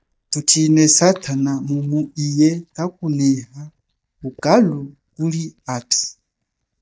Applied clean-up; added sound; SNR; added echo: neural mask model DeepFilterNet 3.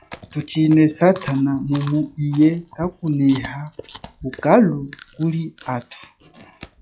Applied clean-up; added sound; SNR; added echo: classical method log-MMSE.